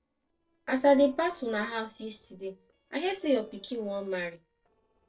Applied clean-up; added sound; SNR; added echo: neural separator model SepFormer DNS4.